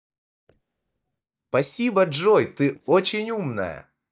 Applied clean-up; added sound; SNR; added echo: neural mask model DeepFilterNet 3.